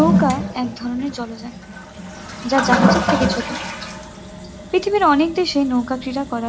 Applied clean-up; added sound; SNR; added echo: none; Toilet flush; 2 dB; none.